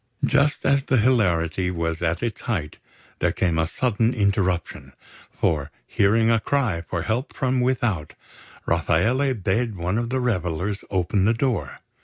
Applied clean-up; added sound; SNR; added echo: none; none; none; none.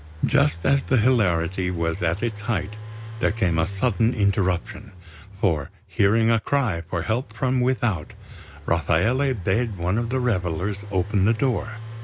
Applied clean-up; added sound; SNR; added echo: none; Engine; 13 dB; none.